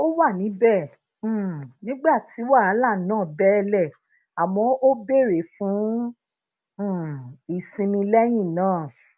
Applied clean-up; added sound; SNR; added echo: none; none; none; none.